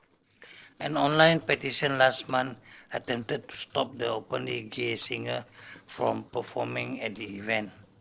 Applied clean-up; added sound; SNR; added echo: neural separator model SepFormer DNS4.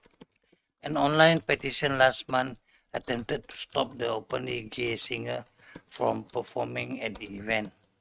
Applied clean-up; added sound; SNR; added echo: neural mask model RNNoise.